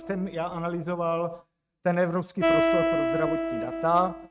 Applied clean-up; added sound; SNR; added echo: neural mask model RNNoise.